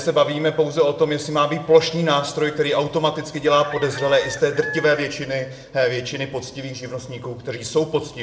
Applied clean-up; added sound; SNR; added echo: none; Chicken, rooster; 14 dB; reverberation time 0.6 s.